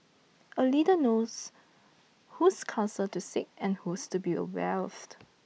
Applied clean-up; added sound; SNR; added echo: none; none; none; none.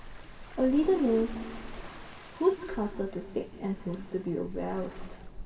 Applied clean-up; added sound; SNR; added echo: none; Waves, surf; 11 dB; reverberation time 1.8 s.